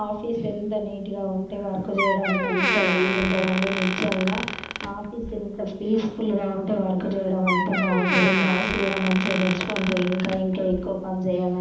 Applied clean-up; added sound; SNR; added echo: none; Door; 5 dB; reverberation time 0.8 s.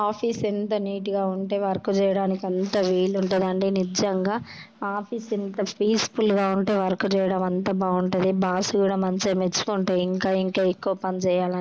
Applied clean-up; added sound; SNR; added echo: none; none; none; none.